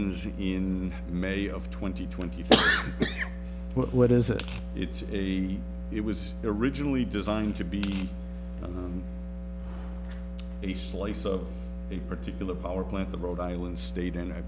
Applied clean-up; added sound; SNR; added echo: none; Tearing; 18 dB; none.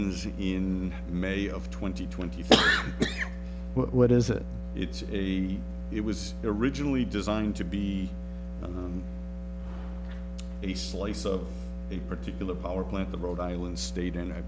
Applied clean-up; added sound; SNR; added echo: none; none; none; none.